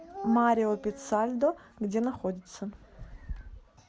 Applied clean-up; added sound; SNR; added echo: none; none; none; none.